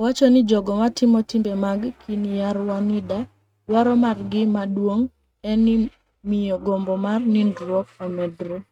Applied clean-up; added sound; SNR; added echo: neural mask model RNNoise.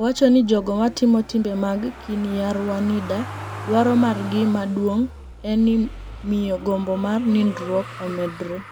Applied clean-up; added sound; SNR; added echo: none; Motor vehicle (road); 15 dB; none.